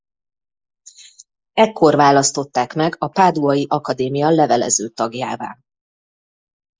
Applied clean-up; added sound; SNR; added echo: neural mask model Resemble Enhance denoiser.